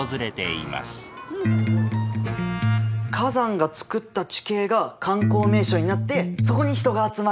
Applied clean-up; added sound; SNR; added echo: none; Electric guitar; -3 dB; none.